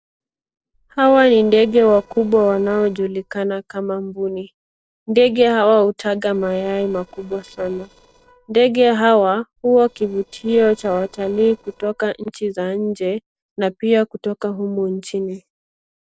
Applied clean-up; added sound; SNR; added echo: neural separator model SepFormer DNS4.